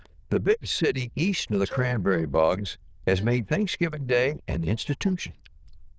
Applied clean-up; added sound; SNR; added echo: neural diffusion model UNIVERSE++.